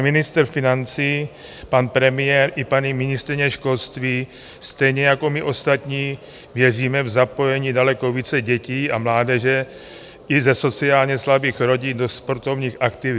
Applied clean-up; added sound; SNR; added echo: none; none; none; none.